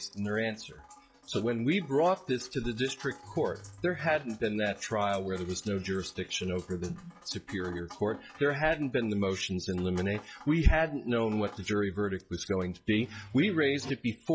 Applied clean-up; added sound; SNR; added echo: classical method log-MMSE.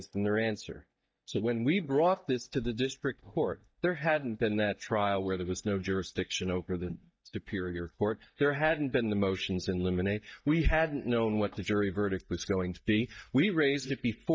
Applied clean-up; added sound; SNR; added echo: neural mask model DeepFilterNet 3.